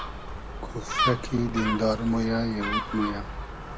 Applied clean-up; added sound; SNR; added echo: none; Gull, seagull; 3 dB; none.